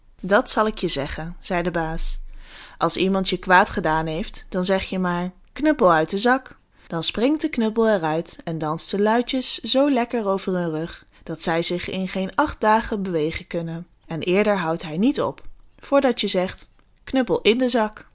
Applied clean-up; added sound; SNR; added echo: none; none; none; none.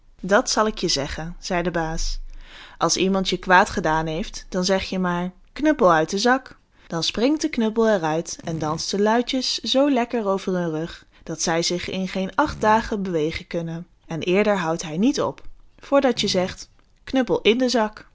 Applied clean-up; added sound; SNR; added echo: none; Fart; 18 dB; none.